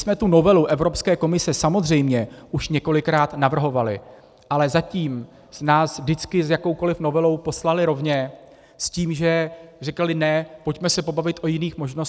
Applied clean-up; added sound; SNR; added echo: none; none; none; none.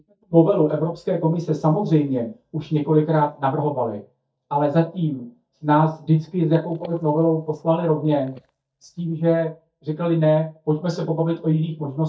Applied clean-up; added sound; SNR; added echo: neural mask model DeepFilterNet 3.